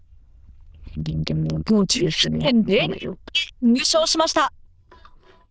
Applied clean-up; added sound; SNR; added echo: neural diffusion model UNIVERSE++.